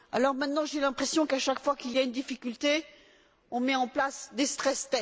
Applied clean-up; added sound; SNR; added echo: none; none; none; none.